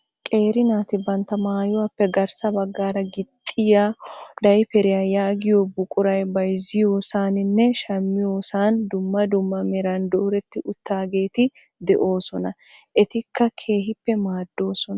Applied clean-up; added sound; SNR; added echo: none; none; none; none.